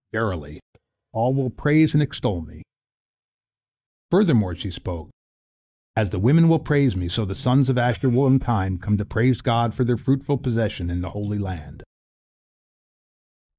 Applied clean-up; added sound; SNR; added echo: neural mask model DeepFilterNet 3.